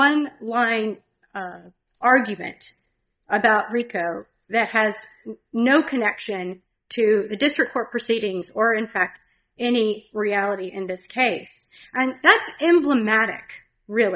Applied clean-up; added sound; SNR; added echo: neural mask model DeepFilterNet 3.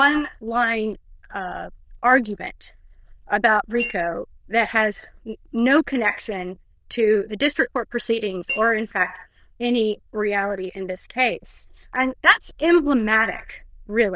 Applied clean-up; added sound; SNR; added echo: neural diffusion model UNIVERSE++.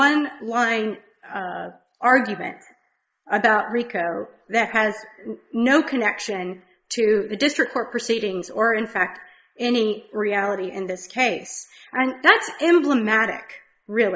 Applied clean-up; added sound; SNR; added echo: neural mask model Resemble Enhance denoiser.